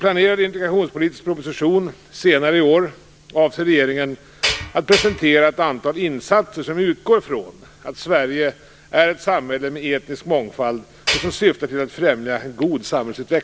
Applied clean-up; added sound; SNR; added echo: none; Tools; 3 dB; none.